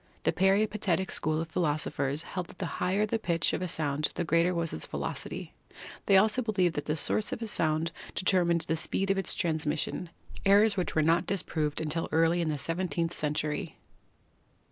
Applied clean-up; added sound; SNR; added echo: none; none; none; none.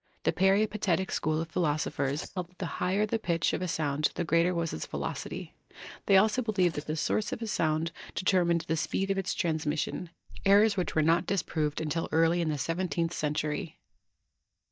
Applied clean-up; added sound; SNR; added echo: neural mask model DeepFilterNet 3.